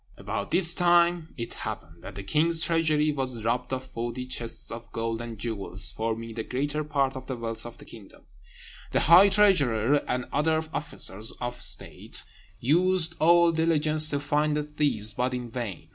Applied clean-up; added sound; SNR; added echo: none; none; none; none.